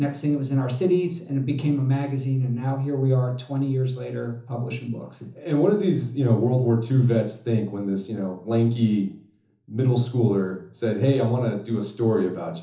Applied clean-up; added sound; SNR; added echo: none; none; none; reverberation time 0.7 s.